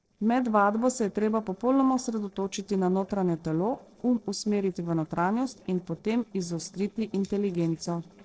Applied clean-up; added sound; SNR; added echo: neural separator model SepFormer DNS4.